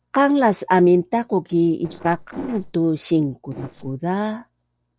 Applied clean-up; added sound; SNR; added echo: neural separator model SepFormer DNS4.